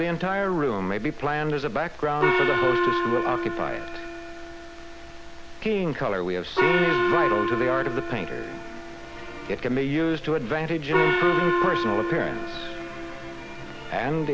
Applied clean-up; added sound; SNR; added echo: none; Gong; 0 dB; none.